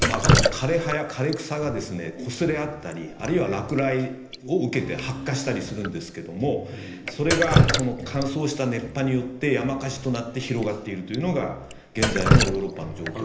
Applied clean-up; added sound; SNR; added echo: none; Drip; 0 dB; reverberation time 0.8 s.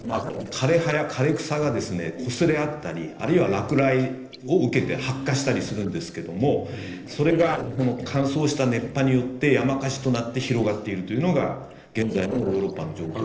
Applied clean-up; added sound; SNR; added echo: neural separator model SepFormer DNS4.